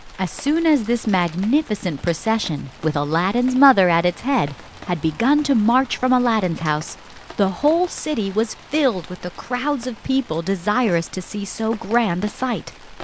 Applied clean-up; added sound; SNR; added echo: none; Rain; 19 dB; none.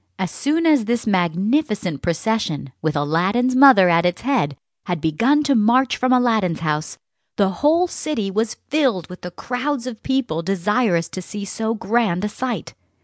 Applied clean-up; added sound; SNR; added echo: none; none; none; none.